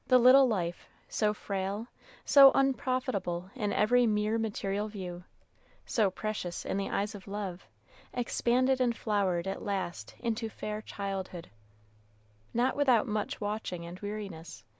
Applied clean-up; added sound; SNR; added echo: none; none; none; none.